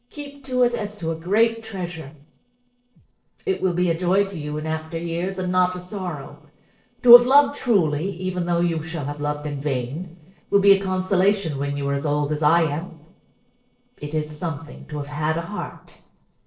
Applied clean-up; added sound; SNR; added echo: neural separator model SepFormer DNS4.